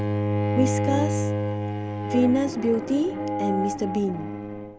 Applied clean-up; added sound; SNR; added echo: none; Bowed string instrument; 0 dB; none.